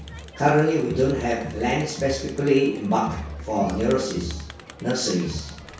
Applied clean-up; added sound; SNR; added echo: none; Crowd; 12 dB; reverberation time 0.6 s.